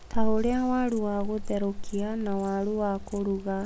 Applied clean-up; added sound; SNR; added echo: none; Insect; 0 dB; none.